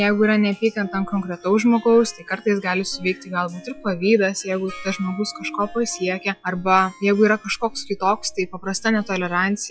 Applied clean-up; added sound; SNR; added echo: classical method log-MMSE.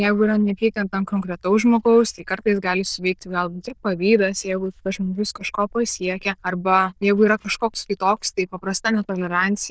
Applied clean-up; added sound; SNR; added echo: neural diffusion model UNIVERSE++.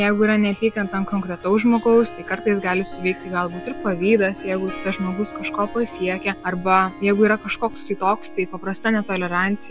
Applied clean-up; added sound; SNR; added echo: none; Harp + Drip; 14 dB; none.